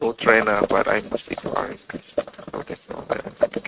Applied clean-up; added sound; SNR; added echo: neural mask model RNNoise.